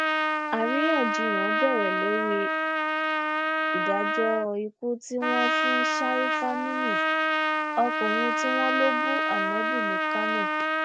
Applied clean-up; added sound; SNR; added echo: neural mask model RNNoise.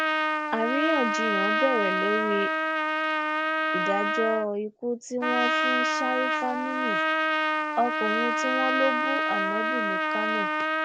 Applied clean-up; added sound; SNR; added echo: none; Trumpet; -4 dB; none.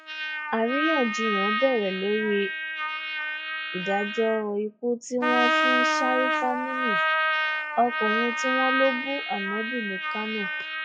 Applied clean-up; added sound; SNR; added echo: classical method log-MMSE.